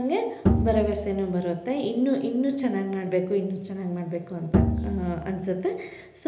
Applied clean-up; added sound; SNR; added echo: none; Bowed string instrument; 0 dB; reverberation time 1.0 s.